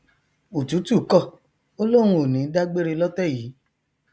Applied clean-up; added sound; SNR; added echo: none; none; none; none.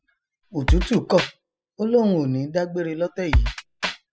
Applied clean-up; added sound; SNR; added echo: classical method spectral subtraction.